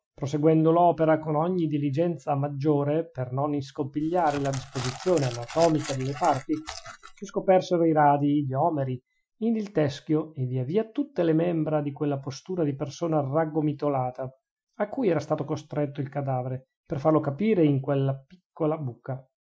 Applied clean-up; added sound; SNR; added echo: classical method Wiener filter.